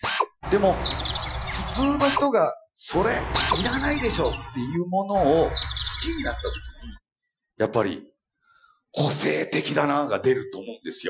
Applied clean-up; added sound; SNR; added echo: classical method Wiener filter.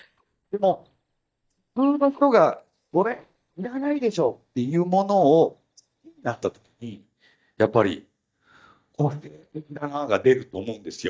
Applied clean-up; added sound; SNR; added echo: neural mask model DeepFilterNet 3.